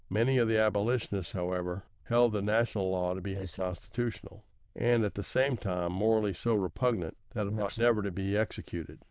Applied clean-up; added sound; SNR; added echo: neural diffusion model UNIVERSE++.